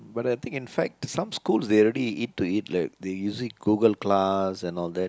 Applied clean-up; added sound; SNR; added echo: none; none; none; none.